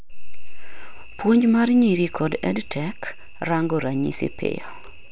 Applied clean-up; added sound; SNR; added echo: none; none; none; none.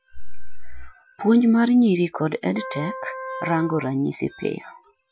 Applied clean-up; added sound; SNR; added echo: classical method Wiener filter.